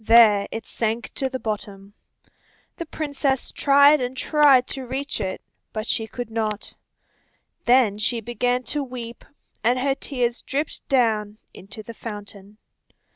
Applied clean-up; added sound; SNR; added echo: none; none; none; none.